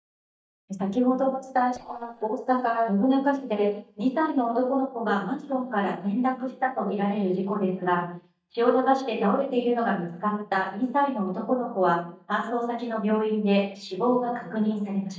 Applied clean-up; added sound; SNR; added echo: neural mask model DeepFilterNet 3.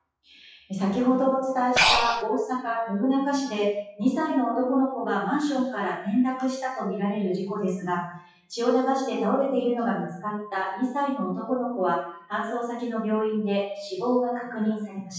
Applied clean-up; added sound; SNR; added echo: classical method WPE with log-MMSE.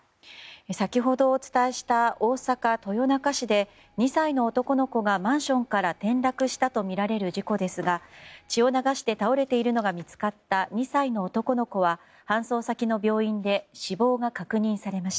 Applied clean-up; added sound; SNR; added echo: none; none; none; none.